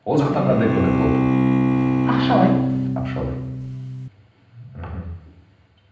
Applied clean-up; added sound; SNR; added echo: none; Bowed string instrument; -5 dB; reverberation time 0.9 s.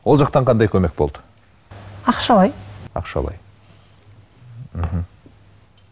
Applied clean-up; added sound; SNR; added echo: none; none; none; none.